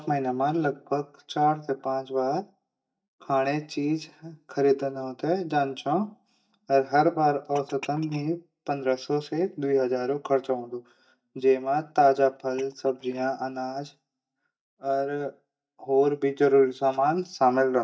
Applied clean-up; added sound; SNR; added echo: neural mask model DeepFilterNet 3.